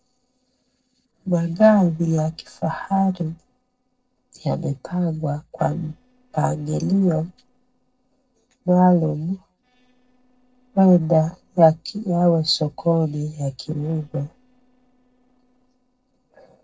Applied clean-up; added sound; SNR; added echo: neural separator model SepFormer DNS4.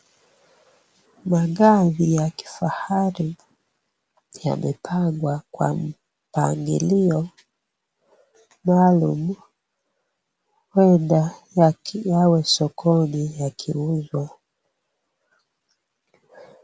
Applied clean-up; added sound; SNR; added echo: none; none; none; none.